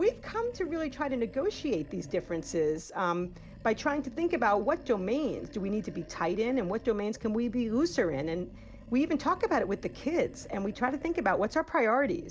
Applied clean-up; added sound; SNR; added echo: none; Animal; 18 dB; none.